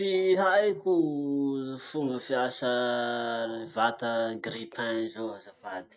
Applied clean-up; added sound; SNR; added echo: none; none; none; none.